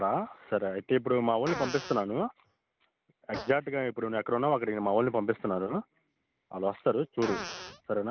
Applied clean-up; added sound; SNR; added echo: none; Fart; 15 dB; none.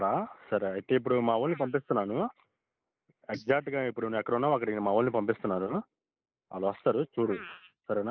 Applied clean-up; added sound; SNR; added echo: neural mask model Resemble Enhance denoiser.